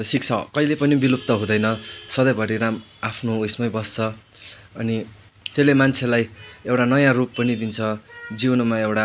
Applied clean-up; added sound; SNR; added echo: none; none; none; none.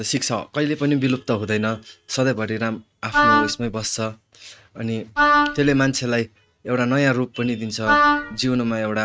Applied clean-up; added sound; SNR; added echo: neural mask model RNNoise.